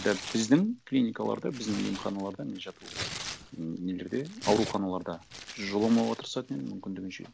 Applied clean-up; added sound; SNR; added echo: none; Tearing; 13 dB; none.